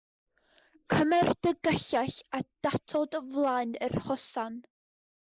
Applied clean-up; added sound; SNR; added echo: neural mask model Resemble Enhance denoiser.